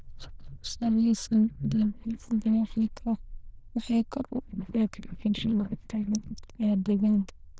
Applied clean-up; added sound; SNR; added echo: neural diffusion model UNIVERSE++.